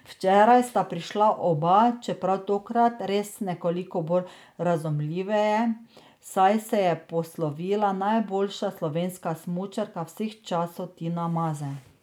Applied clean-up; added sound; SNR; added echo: none; none; none; none.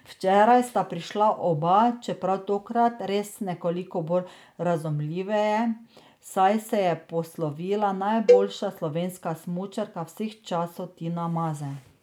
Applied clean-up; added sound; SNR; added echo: none; Cowbell; -1 dB; none.